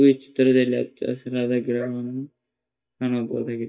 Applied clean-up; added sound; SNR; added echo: neural mask model DeepFilterNet 3.